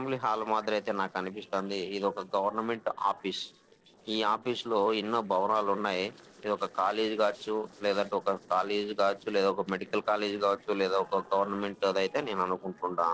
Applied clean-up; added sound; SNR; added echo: neural separator model SepFormer DNS4.